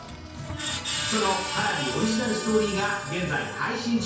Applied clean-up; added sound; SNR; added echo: none; Screech; 6 dB; reverberation time 0.5 s.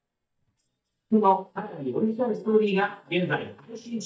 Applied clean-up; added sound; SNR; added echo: neural mask model DeepFilterNet 3.